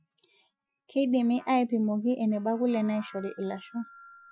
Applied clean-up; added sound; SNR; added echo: classical method Wiener filter.